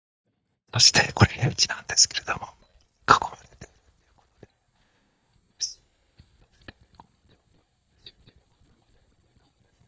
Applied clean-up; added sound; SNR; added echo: neural mask model DeepFilterNet 3.